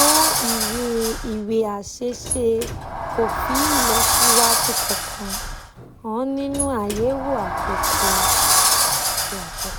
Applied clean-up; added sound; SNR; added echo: none; Sliding door; -4 dB; none.